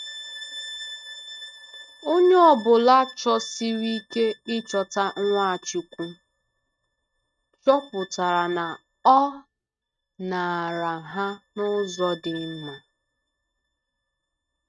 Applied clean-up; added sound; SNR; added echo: neural mask model RNNoise.